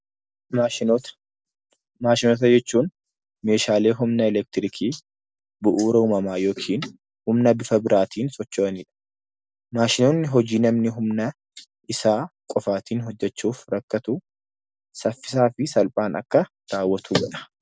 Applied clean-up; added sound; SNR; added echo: none; none; none; none.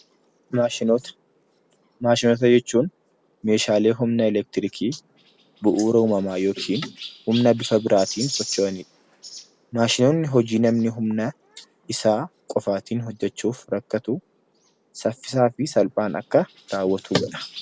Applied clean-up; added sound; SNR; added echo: none; Chirp, tweet; 18 dB; none.